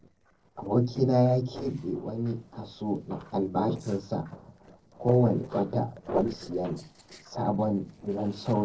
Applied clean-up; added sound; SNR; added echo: neural separator model SepFormer DNS4.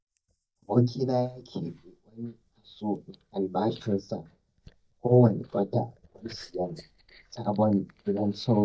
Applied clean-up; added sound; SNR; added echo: neural mask model DeepFilterNet 3.